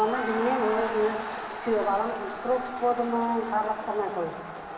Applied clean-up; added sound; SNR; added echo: none; Crowd; 7 dB; reverberation time 2.2 s.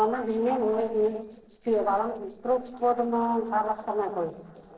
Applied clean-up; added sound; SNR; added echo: neural separator model SepFormer DNS4.